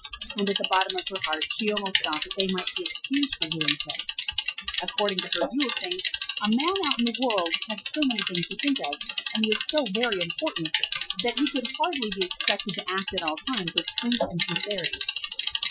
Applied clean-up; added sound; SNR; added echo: classical method Wiener filter.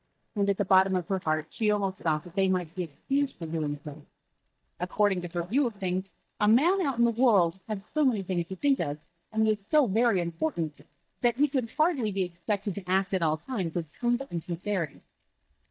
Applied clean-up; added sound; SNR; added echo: neural mask model DeepFilterNet 3.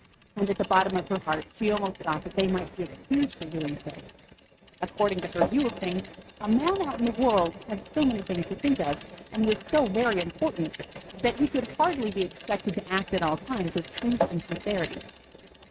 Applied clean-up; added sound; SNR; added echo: neural mask model RNNoise.